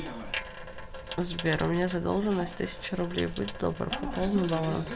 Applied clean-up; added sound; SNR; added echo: none; Sink (filling or washing) / Water tap, faucet; 10 dB; none.